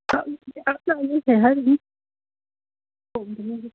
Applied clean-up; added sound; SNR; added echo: none; Clapping; 12 dB; none.